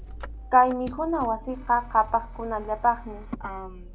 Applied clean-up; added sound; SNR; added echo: none; Motor vehicle (road); 13 dB; none.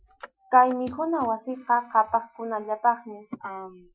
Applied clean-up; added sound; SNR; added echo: classical method Wiener filter.